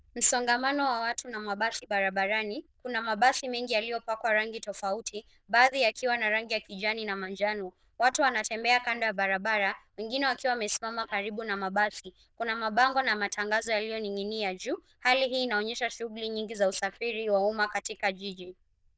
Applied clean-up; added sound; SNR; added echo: neural diffusion model UNIVERSE++.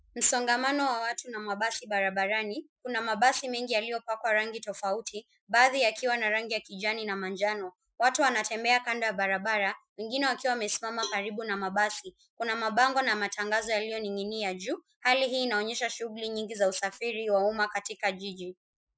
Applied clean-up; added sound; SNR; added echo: classical method Wiener filter.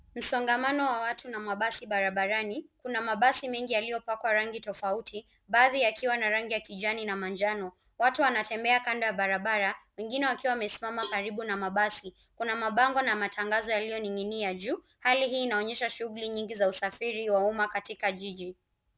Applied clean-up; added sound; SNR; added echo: none; Cowbell; 16 dB; none.